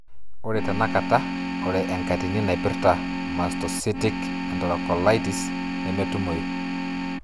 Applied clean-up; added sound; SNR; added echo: none; Organ; 2 dB; none.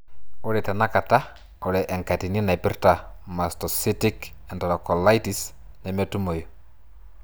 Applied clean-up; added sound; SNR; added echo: none; none; none; none.